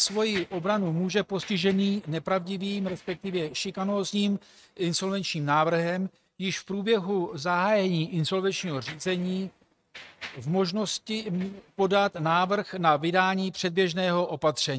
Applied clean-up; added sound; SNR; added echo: neural mask model RNNoise.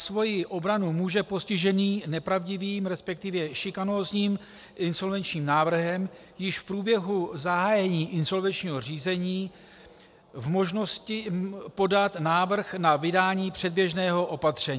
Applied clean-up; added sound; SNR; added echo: none; none; none; none.